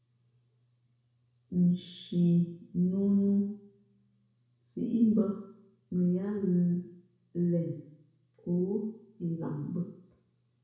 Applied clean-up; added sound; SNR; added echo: none; none; none; reverberation time 0.7 s.